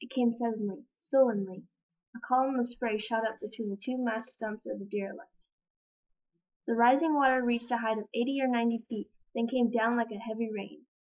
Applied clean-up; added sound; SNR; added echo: neural mask model Resemble Enhance denoiser.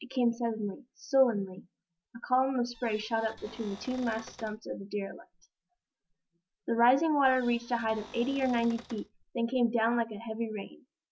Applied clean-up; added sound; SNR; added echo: none; Cupboard open or close / Door; 19 dB; none.